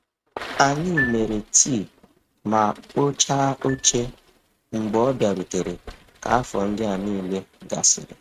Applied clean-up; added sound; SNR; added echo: neural mask model RNNoise.